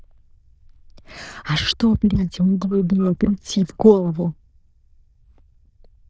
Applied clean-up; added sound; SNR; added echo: neural diffusion model UNIVERSE++.